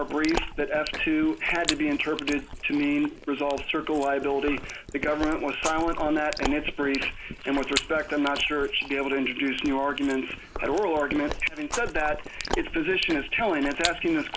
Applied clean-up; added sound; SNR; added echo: none; Chewing, mastication; 9 dB; none.